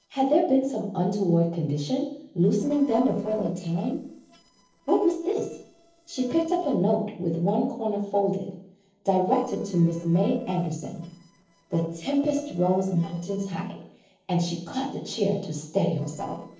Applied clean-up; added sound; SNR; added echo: neural separator model SepFormer DNS4.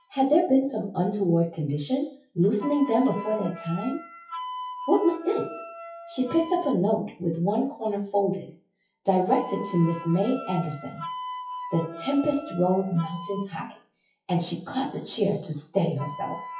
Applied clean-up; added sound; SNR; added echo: classical method WPE with log-MMSE.